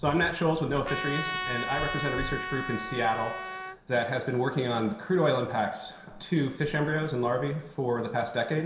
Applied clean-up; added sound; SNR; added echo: none; Trumpet; 6 dB; reverberation time 0.7 s.